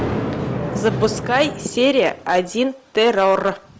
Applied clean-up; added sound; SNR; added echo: none; Thunder; 8 dB; none.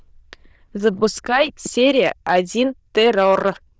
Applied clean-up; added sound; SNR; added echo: neural diffusion model UNIVERSE++.